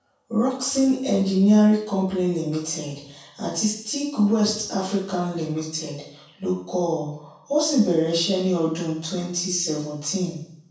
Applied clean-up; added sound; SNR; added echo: none; none; none; reverberation time 0.6 s.